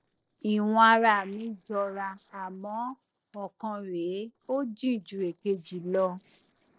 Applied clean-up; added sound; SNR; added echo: neural separator model SepFormer DNS4.